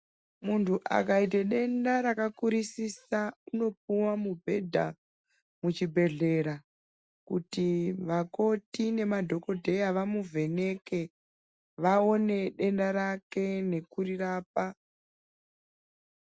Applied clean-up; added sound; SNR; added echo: none; none; none; none.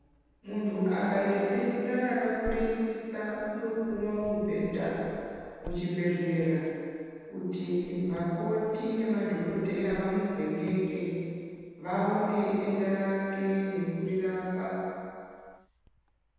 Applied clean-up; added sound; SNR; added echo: none; Wind; 19 dB; reverberation time 2.1 s.